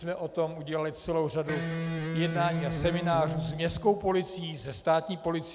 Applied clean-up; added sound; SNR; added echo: none; Electric guitar; 3 dB; none.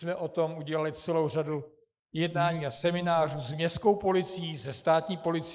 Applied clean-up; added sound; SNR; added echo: neural mask model Resemble Enhance denoiser.